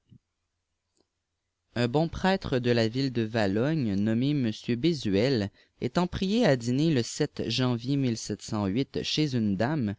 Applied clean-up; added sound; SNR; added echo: none; none; none; none.